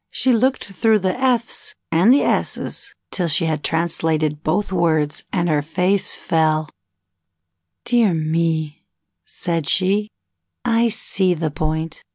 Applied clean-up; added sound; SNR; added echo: none; none; none; none.